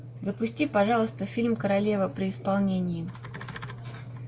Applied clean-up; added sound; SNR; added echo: none; none; none; none.